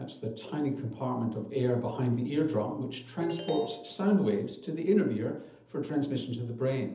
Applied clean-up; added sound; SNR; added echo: none; Ringtone; 12 dB; reverberation time 0.7 s.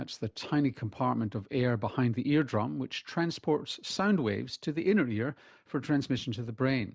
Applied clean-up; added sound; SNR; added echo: none; none; none; none.